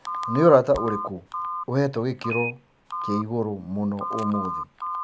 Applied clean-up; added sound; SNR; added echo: none; Telephone; 8 dB; none.